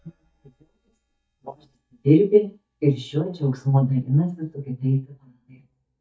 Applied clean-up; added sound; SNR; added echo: neural mask model DeepFilterNet 3.